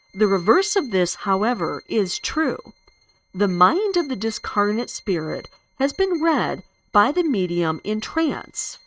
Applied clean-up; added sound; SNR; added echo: neural mask model RNNoise.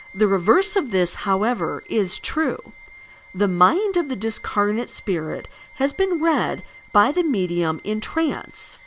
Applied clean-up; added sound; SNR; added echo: none; Bowed string instrument; 17 dB; none.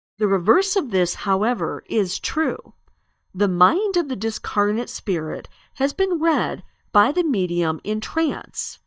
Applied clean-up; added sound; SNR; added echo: neural mask model DeepFilterNet 3.